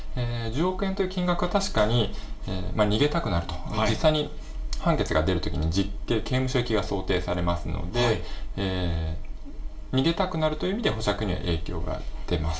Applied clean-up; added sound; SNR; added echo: none; none; none; reverberation time 0.3 s.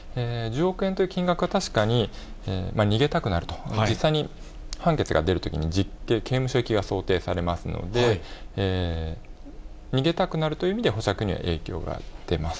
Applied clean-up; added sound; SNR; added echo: none; none; none; none.